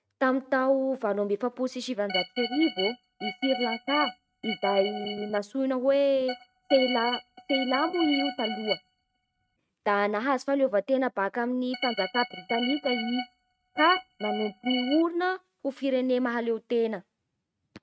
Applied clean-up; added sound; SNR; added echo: neural mask model RNNoise.